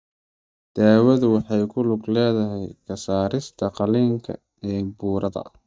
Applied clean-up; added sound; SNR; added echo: neural mask model DeepFilterNet 3.